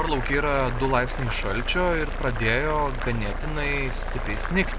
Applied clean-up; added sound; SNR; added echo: none; Boiling; 11 dB; none.